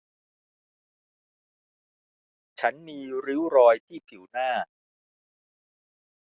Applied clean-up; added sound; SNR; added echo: none; none; none; none.